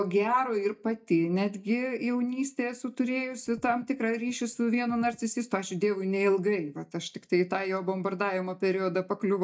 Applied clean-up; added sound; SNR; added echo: neural mask model DeepFilterNet 3.